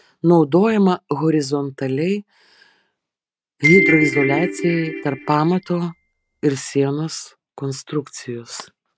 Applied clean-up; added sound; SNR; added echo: neural mask model RNNoise.